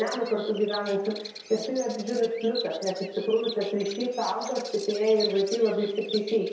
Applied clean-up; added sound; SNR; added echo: none; Bird vocalization, bird call, bird song; 13 dB; reverberation time 0.7 s.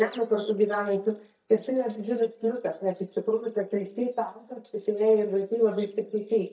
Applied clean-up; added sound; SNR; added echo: neural mask model DeepFilterNet 3.